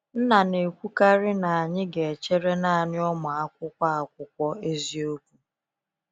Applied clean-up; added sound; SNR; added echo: none; none; none; none.